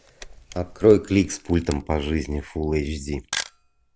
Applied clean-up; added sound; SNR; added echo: none; Camera; 16 dB; none.